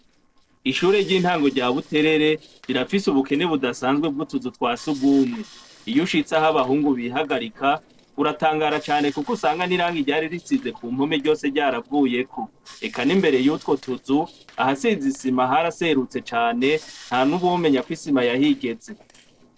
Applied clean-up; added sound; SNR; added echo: neural separator model SepFormer DNS4.